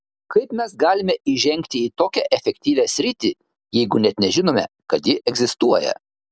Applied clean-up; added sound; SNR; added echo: none; none; none; none.